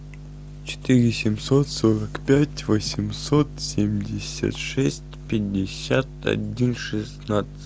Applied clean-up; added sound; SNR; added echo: none; none; none; none.